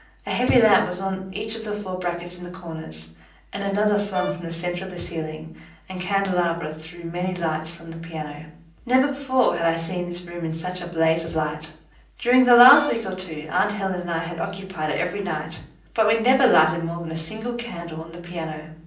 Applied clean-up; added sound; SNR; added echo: none; Brass instrument; 12 dB; reverberation time 0.6 s.